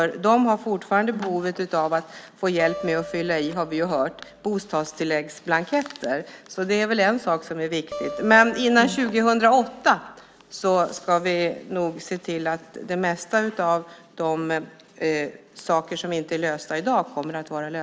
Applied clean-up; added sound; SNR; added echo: none; Acoustic guitar; 16 dB; none.